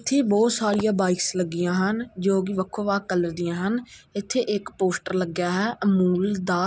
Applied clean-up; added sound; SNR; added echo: none; none; none; none.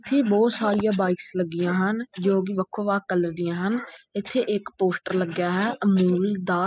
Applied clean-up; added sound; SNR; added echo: classical method spectral subtraction.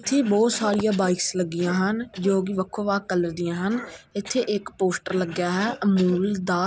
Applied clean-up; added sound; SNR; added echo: none; Cough; 18 dB; none.